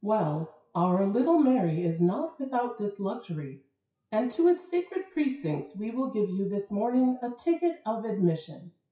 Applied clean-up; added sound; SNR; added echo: classical method WPE with log-MMSE.